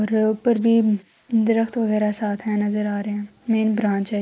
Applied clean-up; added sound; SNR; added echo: neural mask model Resemble Enhance denoiser.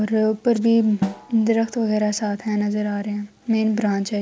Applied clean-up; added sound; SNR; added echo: none; Snare drum; 14 dB; none.